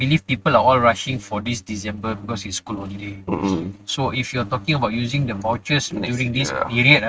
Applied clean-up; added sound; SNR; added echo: neural mask model RNNoise.